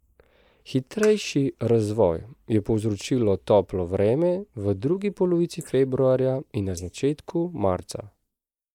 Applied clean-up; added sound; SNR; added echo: neural mask model Resemble Enhance denoiser.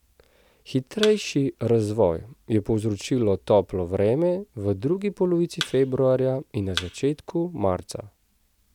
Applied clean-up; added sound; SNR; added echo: none; Thump, thud; 13 dB; none.